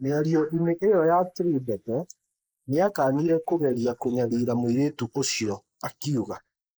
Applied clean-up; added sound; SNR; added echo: neural mask model Resemble Enhance denoiser.